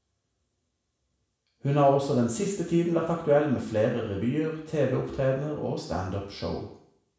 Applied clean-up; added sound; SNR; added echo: none; none; none; reverberation time 0.6 s.